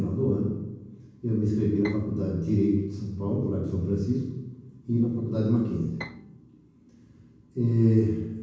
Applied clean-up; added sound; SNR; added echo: none; Bowed string instrument; 19 dB; reverberation time 1.2 s.